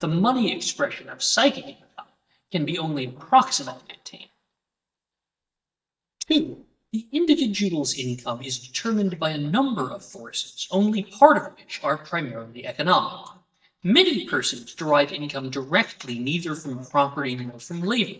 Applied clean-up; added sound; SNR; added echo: neural mask model DeepFilterNet 3.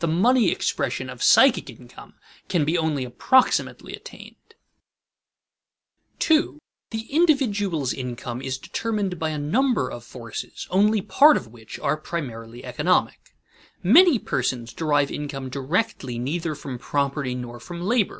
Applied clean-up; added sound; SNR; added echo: none; none; none; none.